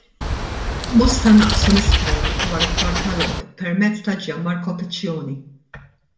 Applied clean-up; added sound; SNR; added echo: none; Wild animals; -1 dB; reverberation time 0.4 s.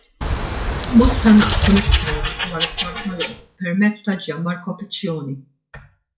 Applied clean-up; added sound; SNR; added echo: classical method WPE with log-MMSE.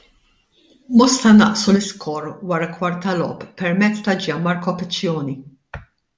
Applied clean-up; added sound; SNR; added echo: none; none; none; none.